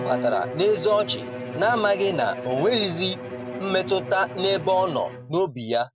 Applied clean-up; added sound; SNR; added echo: none; Bowed string instrument; 9 dB; none.